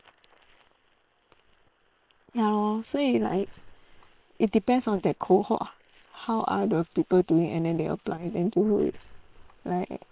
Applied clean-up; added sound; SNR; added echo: neural separator model SepFormer WHAM!.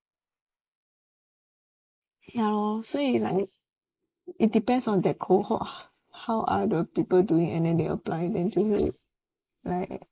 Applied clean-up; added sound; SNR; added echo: neural mask model Resemble Enhance denoiser.